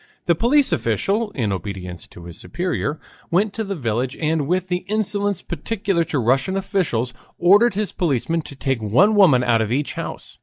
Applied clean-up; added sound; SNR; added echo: neural mask model DeepFilterNet 3.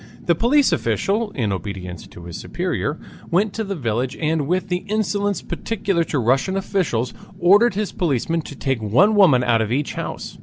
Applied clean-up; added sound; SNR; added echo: none; Fire; 19 dB; none.